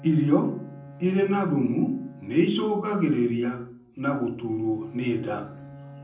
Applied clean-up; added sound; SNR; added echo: none; Bowed string instrument; 20 dB; reverberation time 0.6 s.